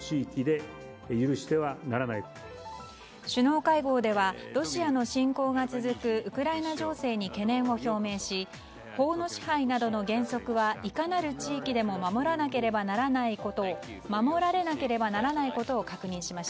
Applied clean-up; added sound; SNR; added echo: none; none; none; none.